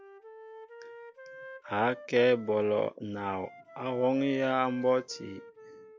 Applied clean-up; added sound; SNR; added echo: none; Wind instrument, woodwind instrument; 18 dB; none.